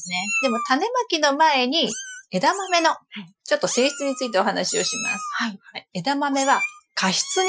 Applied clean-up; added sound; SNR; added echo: classical method Wiener filter.